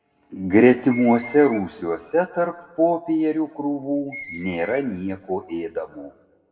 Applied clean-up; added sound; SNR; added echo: none; Screech; 18 dB; reverberation time 1.0 s.